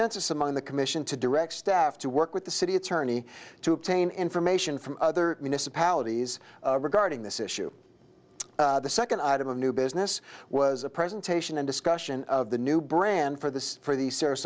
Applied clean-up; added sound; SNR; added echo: none; none; none; none.